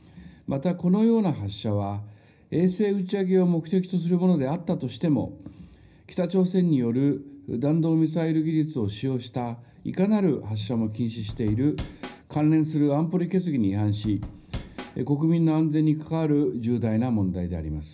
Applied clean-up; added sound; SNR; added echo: none; Drum / Drum kit; 13 dB; reverberation time 0.4 s.